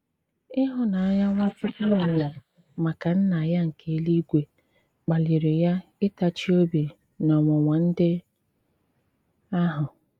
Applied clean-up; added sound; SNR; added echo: neural mask model Resemble Enhance denoiser.